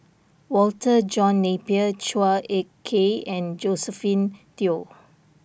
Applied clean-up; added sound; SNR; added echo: none; none; none; none.